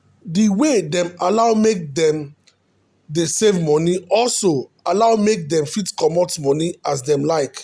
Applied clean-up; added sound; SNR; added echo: none; none; none; none.